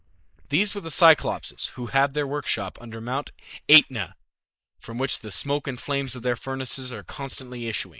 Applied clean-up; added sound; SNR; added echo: neural mask model Resemble Enhance denoiser.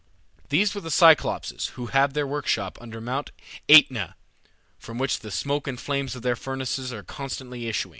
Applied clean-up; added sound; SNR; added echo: none; none; none; none.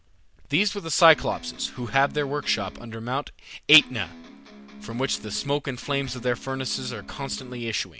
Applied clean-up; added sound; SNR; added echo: none; Electric guitar; 17 dB; none.